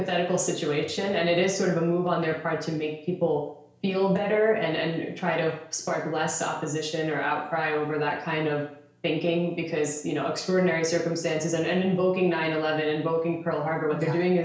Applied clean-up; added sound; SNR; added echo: none; none; none; reverberation time 0.5 s.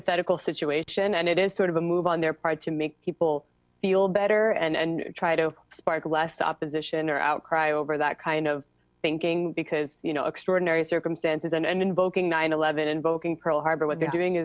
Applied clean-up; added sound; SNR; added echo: none; none; none; none.